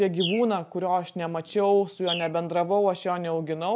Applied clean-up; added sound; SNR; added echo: none; Bird; 14 dB; none.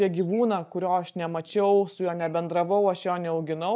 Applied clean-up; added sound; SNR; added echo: neural mask model DeepFilterNet 3.